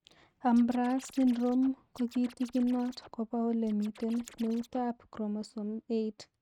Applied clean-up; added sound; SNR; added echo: neural mask model RNNoise.